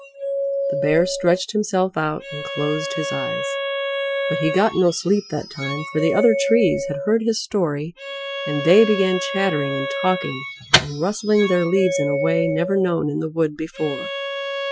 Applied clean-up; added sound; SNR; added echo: classical method Wiener filter.